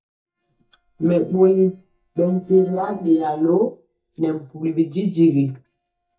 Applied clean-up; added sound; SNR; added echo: neural mask model DeepFilterNet 3.